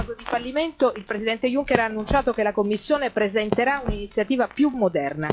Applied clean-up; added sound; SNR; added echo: classical method log-MMSE.